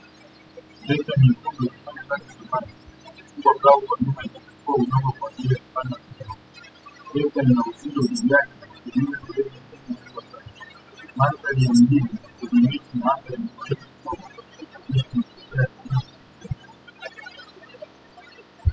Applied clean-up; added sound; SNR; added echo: classical method spectral subtraction.